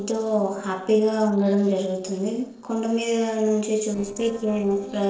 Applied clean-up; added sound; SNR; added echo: neural separator model SepFormer DNS4.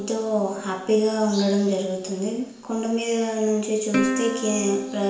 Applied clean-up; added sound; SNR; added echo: none; Plucked string instrument; 9 dB; reverberation time 0.7 s.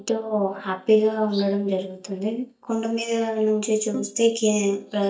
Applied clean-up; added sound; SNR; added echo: neural mask model DeepFilterNet 3.